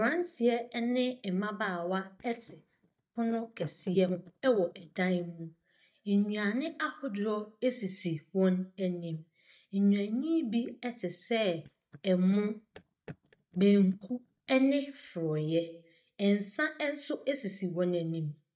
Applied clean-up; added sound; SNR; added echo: neural mask model DeepFilterNet 3.